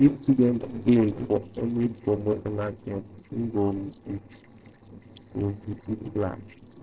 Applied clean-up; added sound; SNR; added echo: neural separator model SepFormer DNS4.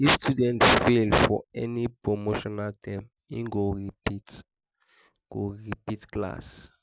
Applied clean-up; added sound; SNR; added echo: none; none; none; none.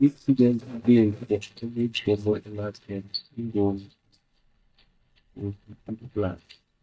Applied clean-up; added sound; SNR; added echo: neural mask model DeepFilterNet 3.